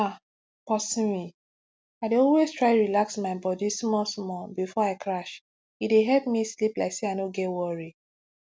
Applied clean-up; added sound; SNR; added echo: none; none; none; none.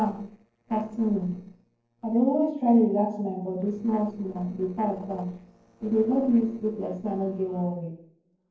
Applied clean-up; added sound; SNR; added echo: neural separator model SepFormer DNS4.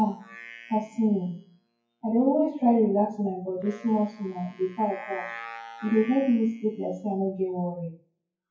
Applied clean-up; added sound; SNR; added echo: classical method WPE with log-MMSE.